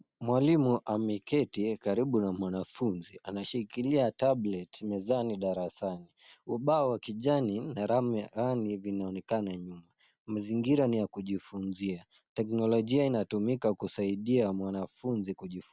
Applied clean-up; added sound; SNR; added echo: none; none; none; none.